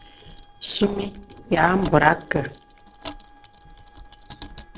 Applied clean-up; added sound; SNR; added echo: neural separator model SepFormer DNS4.